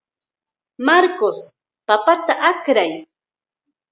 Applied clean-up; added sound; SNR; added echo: none; none; none; none.